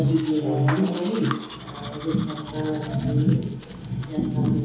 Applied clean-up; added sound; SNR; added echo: none; Domestic sounds, home sounds; 13 dB; reverberation time 2.2 s.